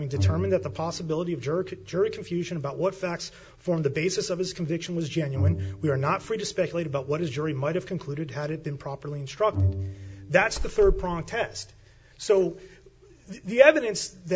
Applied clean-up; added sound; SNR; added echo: none; Bowed string instrument; 6 dB; none.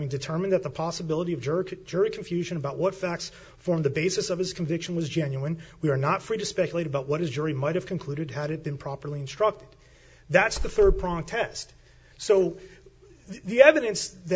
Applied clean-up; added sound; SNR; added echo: none; none; none; none.